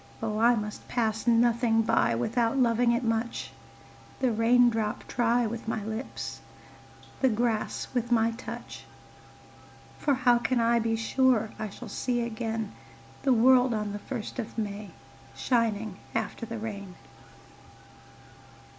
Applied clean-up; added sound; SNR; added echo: none; none; none; none.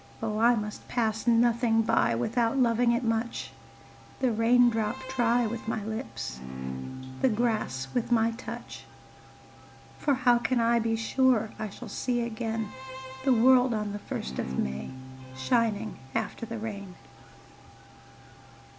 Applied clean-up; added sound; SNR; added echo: none; Bowed string instrument; 11 dB; none.